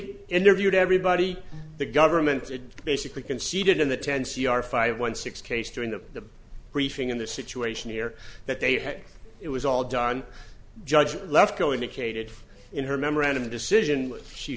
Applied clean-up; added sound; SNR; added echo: none; Piano; 19 dB; none.